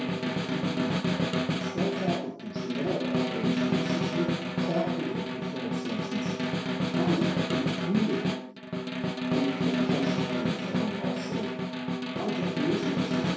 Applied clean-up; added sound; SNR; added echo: none; Snare drum; -5 dB; reverberation time 0.7 s.